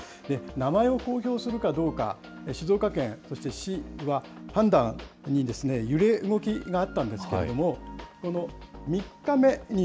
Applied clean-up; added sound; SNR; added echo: none; none; none; none.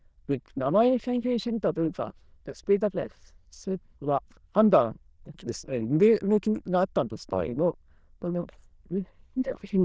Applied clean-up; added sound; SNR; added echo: neural diffusion model UNIVERSE++.